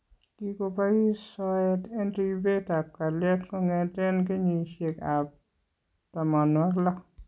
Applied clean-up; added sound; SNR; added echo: none; none; none; none.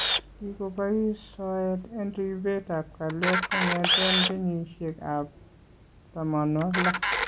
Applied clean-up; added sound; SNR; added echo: none; Camera; 2 dB; none.